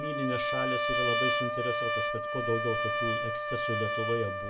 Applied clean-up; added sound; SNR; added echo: none; Trumpet; -4 dB; reverberation time 0.2 s.